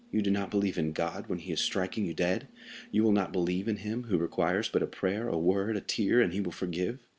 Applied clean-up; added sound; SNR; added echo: none; none; none; none.